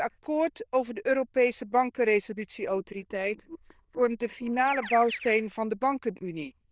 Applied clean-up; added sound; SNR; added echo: neural diffusion model UNIVERSE++.